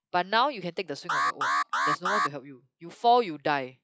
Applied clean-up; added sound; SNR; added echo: classical method log-MMSE.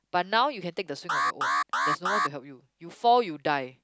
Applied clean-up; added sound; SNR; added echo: none; Alarm; -1 dB; none.